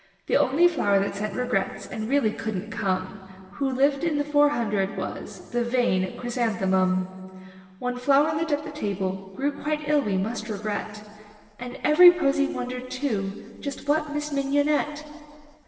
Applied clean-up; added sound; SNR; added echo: none; none; none; reverberation time 1.9 s.